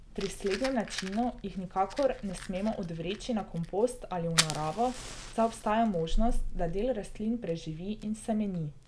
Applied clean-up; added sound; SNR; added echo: none; Fire; 4 dB; none.